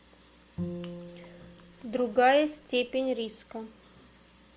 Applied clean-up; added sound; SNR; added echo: none; Bowed string instrument; 12 dB; none.